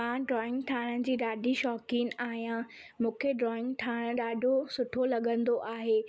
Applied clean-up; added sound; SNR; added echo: none; none; none; none.